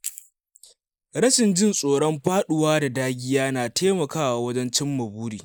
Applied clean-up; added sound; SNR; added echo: neural mask model Resemble Enhance denoiser.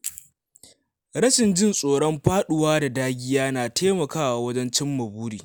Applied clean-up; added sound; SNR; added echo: none; none; none; none.